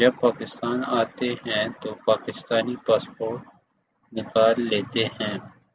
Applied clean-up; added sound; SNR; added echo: none; none; none; none.